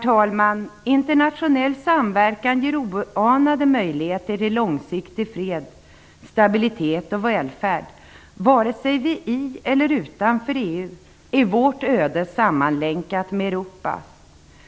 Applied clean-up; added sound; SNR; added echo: none; none; none; none.